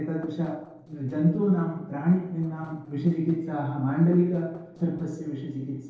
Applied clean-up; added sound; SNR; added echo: neural separator model SepFormer DNS4.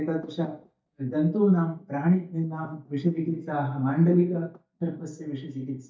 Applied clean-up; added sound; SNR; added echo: neural mask model DeepFilterNet 3.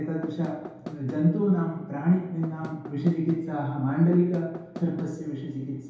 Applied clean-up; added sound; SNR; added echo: none; Knock / Wood; 15 dB; reverberation time 0.8 s.